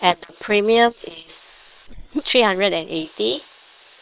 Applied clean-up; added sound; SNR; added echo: neural separator model SepFormer WHAM!.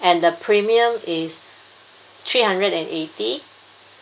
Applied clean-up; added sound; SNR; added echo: none; none; none; none.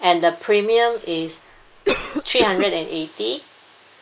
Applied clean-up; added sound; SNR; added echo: neural mask model Resemble Enhance denoiser.